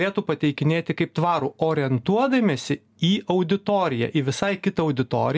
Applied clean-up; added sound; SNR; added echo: none; none; none; none.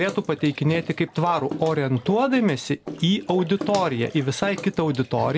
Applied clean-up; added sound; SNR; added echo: none; Bathtub (filling or washing) / Water / Splash, splatter; 15 dB; none.